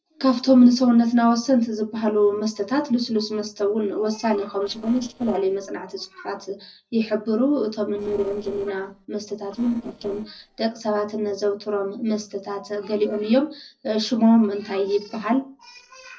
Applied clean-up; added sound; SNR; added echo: neural separator model SepFormer DNS4.